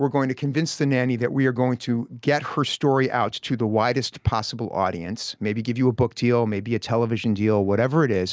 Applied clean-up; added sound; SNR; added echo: none; none; none; none.